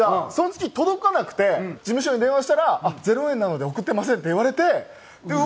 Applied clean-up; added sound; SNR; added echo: none; none; none; none.